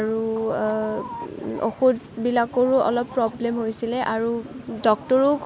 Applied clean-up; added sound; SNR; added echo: none; Chicken, rooster; 20 dB; none.